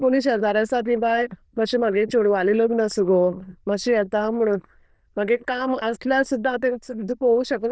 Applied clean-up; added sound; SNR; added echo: neural diffusion model UNIVERSE++.